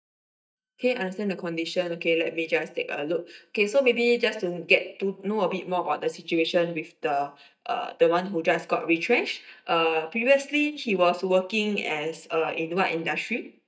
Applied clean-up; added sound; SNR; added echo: neural mask model DeepFilterNet 3.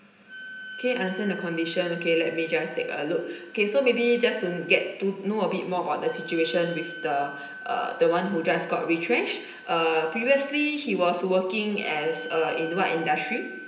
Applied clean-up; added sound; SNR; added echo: none; Wind instrument, woodwind instrument; 16 dB; reverberation time 0.9 s.